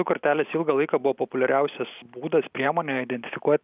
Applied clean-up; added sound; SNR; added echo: none; none; none; none.